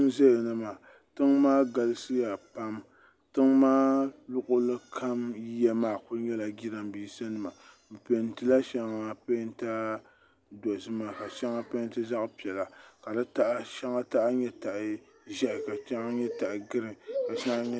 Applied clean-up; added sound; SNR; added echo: none; none; none; none.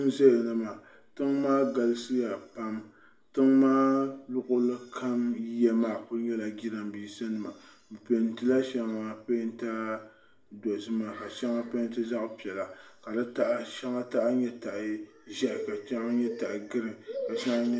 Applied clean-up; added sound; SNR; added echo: none; none; none; reverberation time 0.4 s.